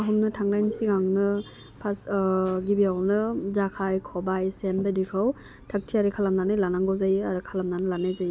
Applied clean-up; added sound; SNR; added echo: none; none; none; none.